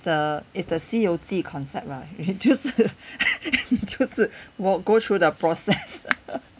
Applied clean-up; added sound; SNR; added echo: none; none; none; none.